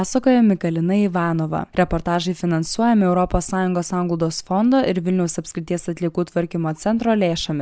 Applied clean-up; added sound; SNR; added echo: none; none; none; none.